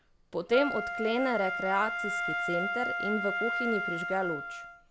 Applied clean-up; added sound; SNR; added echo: none; Wind instrument, woodwind instrument; 2 dB; none.